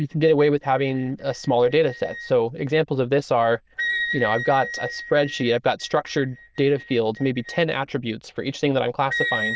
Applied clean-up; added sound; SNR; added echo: neural diffusion model UNIVERSE++.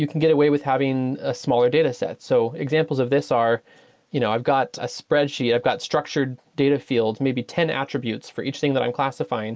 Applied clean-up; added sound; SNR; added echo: none; none; none; none.